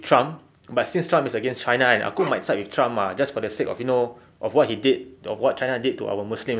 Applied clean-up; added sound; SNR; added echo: none; Bark; 14 dB; none.